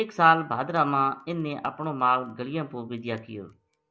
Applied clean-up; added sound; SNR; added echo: none; none; none; none.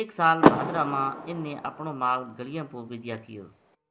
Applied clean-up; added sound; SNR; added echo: none; Car; -1 dB; none.